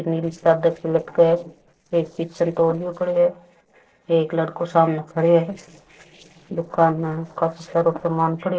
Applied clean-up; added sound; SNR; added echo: neural separator model SepFormer DNS4.